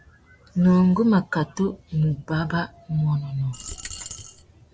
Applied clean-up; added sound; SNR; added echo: none; Coin (dropping); 14 dB; none.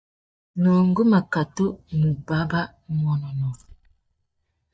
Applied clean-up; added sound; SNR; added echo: neural mask model DeepFilterNet 3.